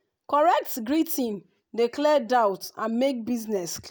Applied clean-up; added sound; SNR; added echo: none; none; none; none.